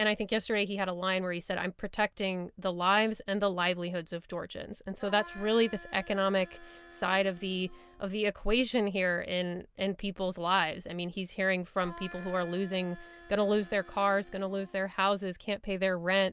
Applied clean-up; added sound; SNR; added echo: none; Harmonica; 19 dB; none.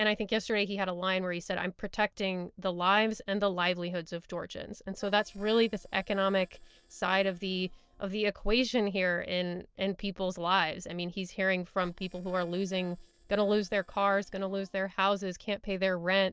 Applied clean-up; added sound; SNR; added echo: neural separator model SepFormer DNS4.